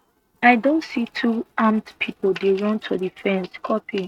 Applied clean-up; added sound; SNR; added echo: neural mask model RNNoise.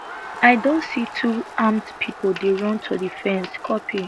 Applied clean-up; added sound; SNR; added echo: none; Crowd; 14 dB; none.